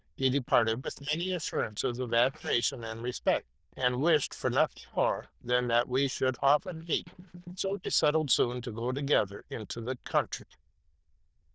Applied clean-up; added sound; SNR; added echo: neural diffusion model UNIVERSE++.